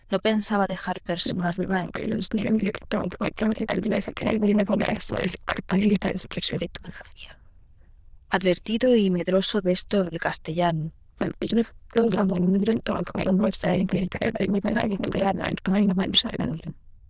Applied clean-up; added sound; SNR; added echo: neural diffusion model UNIVERSE++.